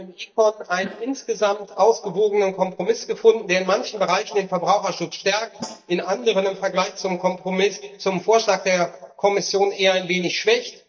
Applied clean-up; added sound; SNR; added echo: neural mask model DeepFilterNet 3.